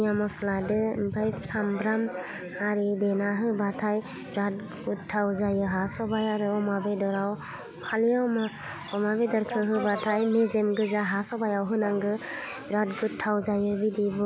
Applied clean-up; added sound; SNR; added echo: none; none; none; none.